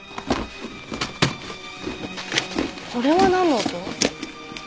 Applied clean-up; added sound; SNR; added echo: none; none; none; none.